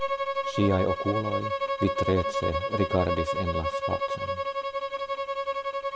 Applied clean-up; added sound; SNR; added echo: none; Bowed string instrument; -1 dB; none.